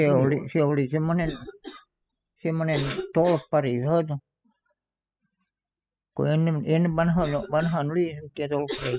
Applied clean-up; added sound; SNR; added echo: classical method spectral subtraction.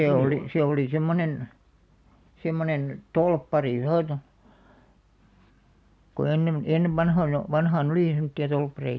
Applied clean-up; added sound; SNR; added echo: none; none; none; none.